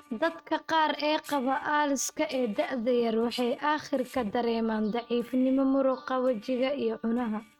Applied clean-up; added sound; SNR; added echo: neural mask model RNNoise.